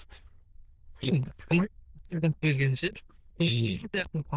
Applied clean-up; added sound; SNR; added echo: neural diffusion model UNIVERSE++.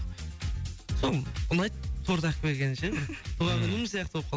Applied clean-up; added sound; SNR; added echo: none; none; none; none.